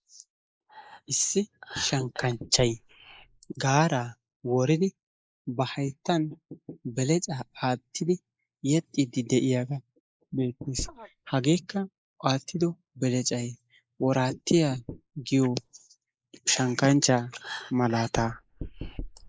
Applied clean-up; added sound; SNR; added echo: neural mask model Resemble Enhance denoiser.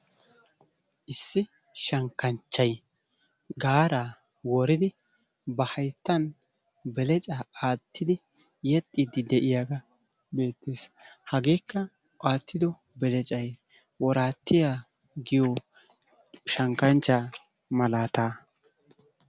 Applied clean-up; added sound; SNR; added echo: none; none; none; none.